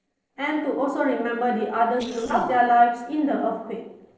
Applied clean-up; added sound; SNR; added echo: neural separator model SepFormer DNS4.